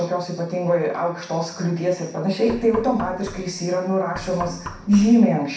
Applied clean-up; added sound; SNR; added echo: none; Knock; 15 dB; reverberation time 0.6 s.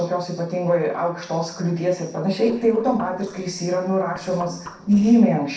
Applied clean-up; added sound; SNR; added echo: neural separator model SepFormer DNS4.